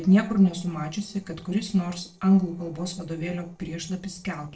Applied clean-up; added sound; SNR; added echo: neural separator model SepFormer DNS4.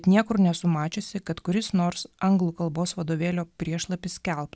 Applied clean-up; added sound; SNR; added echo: none; none; none; none.